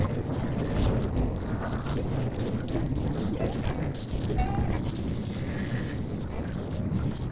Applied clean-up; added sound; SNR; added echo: neural separator model SepFormer DNS4.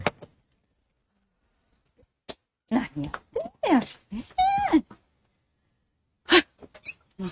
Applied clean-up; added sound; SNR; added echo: neural mask model RNNoise.